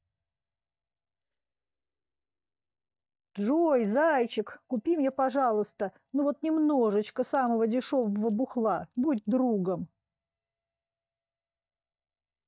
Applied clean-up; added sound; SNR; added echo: neural mask model DeepFilterNet 3.